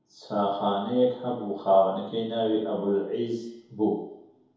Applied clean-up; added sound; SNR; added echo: none; none; none; reverberation time 2.0 s.